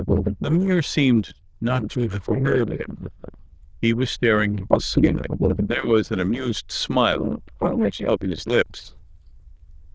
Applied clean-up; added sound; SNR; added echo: neural diffusion model UNIVERSE++.